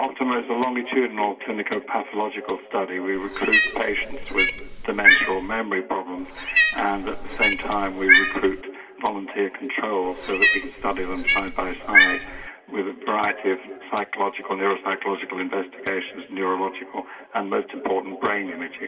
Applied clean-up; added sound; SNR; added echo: none; Cat; -4 dB; reverberation time 2.0 s.